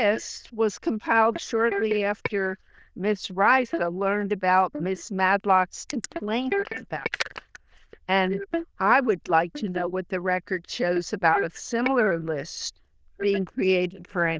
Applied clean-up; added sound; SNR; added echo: neural diffusion model UNIVERSE++.